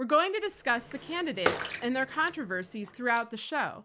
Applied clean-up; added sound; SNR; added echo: none; Bathtub (filling or washing) / Water / Splash, splatter; 8 dB; none.